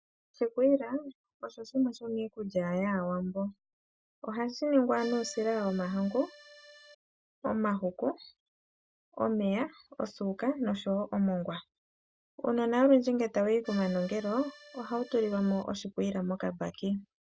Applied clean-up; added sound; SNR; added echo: none; Accordion; 19 dB; none.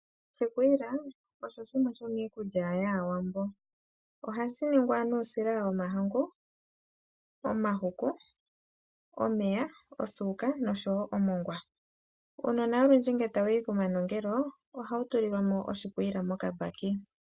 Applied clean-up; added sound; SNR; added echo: none; none; none; none.